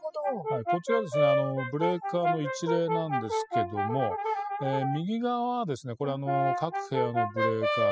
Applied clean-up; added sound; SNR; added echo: classical method spectral subtraction.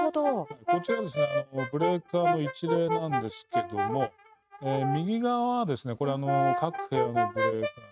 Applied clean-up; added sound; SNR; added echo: neural mask model RNNoise.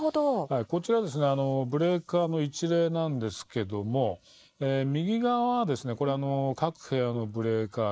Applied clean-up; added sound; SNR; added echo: neural mask model Resemble Enhance denoiser.